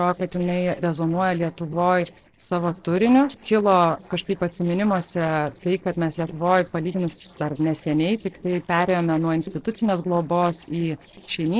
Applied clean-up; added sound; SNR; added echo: neural separator model SepFormer DNS4.